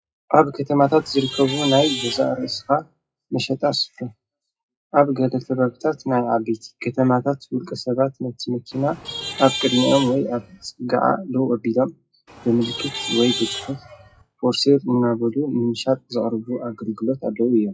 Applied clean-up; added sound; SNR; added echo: classical method WPE with log-MMSE.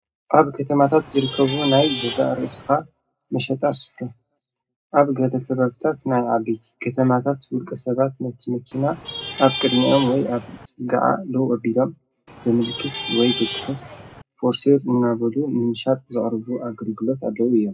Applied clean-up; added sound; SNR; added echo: none; Traffic noise, roadway noise / Vehicle horn, car horn, honking; 8 dB; reverberation time 0.2 s.